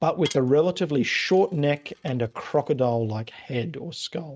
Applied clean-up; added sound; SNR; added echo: neural mask model RNNoise.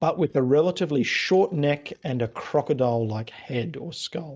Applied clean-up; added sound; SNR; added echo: neural mask model DeepFilterNet 3.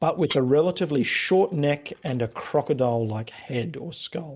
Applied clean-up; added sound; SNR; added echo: neural mask model Resemble Enhance denoiser.